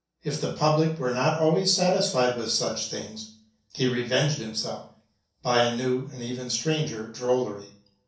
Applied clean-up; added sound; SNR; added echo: none; none; none; reverberation time 0.6 s.